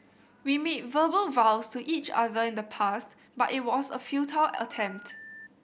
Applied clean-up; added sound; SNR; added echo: none; Telephone; 18 dB; none.